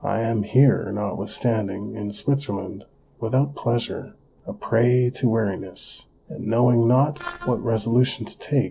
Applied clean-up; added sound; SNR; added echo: neural separator model SepFormer DNS4.